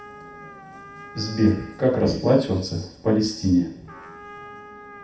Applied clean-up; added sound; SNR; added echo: none; Trumpet; 20 dB; reverberation time 0.7 s.